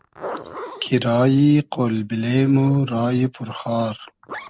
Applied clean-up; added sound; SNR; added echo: none; Zipper (clothing); 18 dB; none.